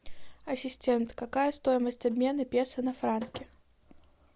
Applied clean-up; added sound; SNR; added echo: none; none; none; none.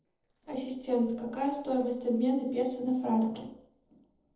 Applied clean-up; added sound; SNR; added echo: neural separator model SepFormer DNS4.